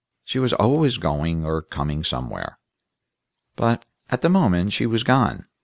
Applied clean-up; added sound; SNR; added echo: none; none; none; none.